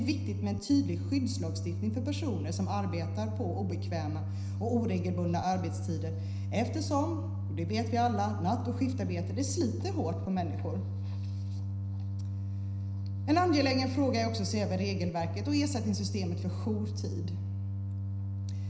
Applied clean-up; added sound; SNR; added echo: none; Organ; 1 dB; reverberation time 0.9 s.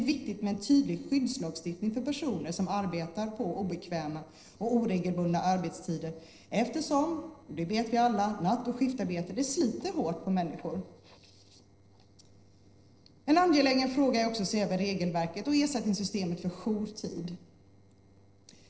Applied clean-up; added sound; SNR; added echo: neural separator model SepFormer DNS4.